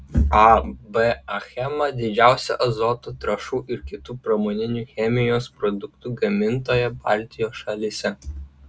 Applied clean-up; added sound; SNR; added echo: none; none; none; none.